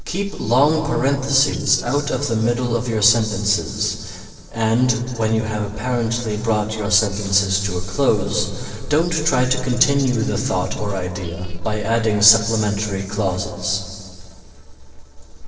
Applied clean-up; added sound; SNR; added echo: neural separator model SepFormer DNS4.